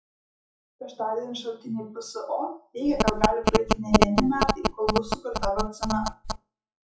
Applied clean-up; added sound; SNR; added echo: classical method WPE with log-MMSE.